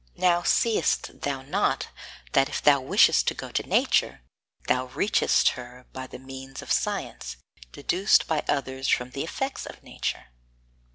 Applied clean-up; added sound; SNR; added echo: none; none; none; none.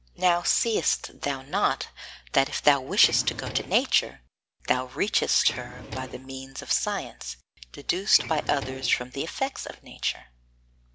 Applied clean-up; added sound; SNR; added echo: none; Drawer open or close; 12 dB; none.